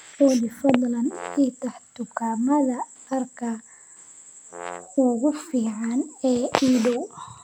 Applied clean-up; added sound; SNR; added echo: none; Brass instrument; 14 dB; none.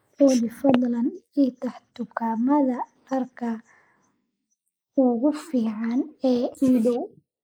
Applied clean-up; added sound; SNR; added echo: neural mask model Resemble Enhance denoiser.